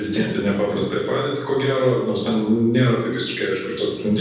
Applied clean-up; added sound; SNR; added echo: none; none; none; reverberation time 1.1 s.